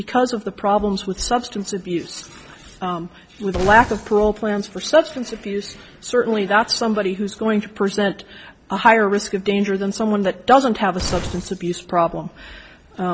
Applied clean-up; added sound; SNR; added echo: none; Glass; 10 dB; none.